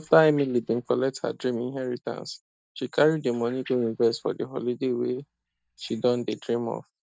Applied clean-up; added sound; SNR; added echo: neural mask model DeepFilterNet 3.